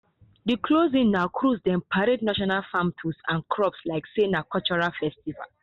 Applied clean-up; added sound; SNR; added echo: none; none; none; none.